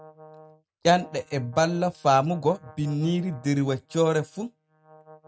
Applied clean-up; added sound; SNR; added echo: neural mask model RNNoise.